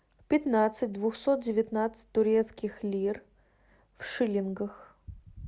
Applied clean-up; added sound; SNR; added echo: none; none; none; none.